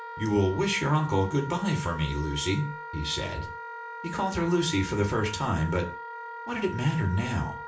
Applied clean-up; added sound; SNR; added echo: none; Wind instrument, woodwind instrument; 11 dB; reverberation time 0.3 s.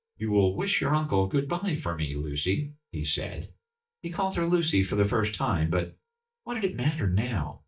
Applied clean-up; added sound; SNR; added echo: neural mask model DeepFilterNet 3.